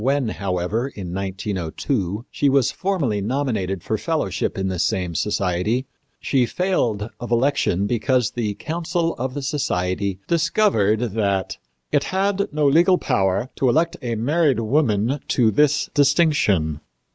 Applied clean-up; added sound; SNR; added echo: none; none; none; none.